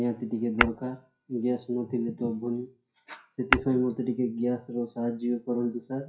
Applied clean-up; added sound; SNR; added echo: classical method WPE with log-MMSE.